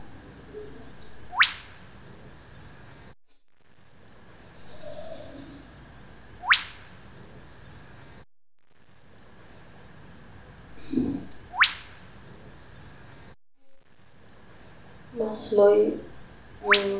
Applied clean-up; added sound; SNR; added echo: none; Bird vocalization, bird call, bird song; 0 dB; reverberation time 0.4 s.